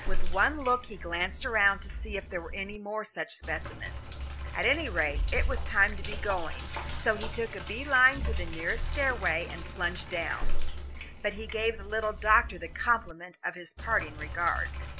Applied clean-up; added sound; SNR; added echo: none; Sink (filling or washing); 1 dB; none.